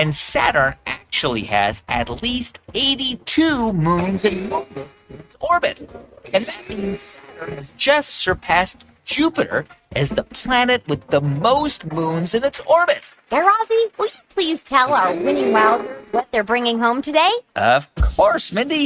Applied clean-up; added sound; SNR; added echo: neural mask model RNNoise.